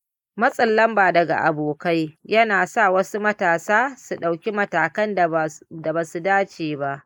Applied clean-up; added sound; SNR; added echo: neural mask model Resemble Enhance denoiser.